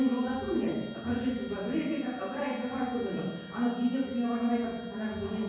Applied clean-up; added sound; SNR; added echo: none; Trumpet; 19 dB; reverberation time 1.3 s.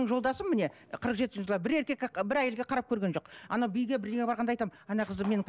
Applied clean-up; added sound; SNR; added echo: none; none; none; none.